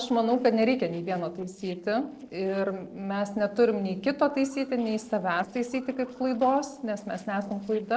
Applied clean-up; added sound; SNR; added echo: neural separator model SepFormer DNS4.